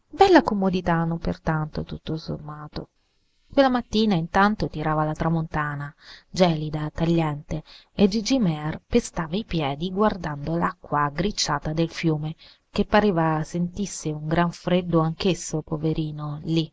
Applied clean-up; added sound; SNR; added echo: neural mask model Resemble Enhance denoiser.